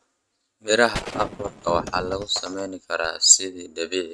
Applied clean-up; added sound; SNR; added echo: neural mask model RNNoise.